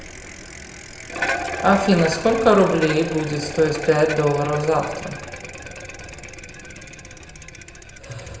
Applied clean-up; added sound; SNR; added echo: none; Bicycle; 9 dB; reverberation time 0.8 s.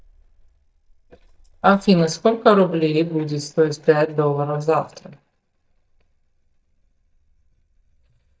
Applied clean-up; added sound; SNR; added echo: neural mask model DeepFilterNet 3.